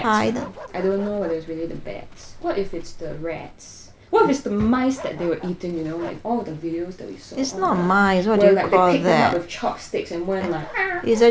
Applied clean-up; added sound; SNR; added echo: none; Bark + Livestock, farm animals, working animals; 17 dB; none.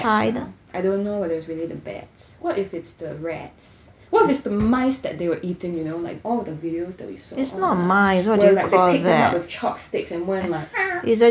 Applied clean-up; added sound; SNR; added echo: none; none; none; none.